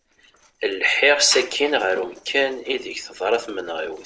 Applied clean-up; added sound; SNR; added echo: neural separator model SepFormer DNS4.